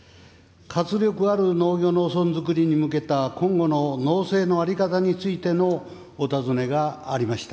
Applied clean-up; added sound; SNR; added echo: none; none; none; none.